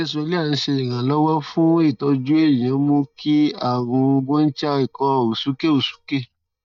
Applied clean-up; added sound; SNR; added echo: neural mask model DeepFilterNet 3.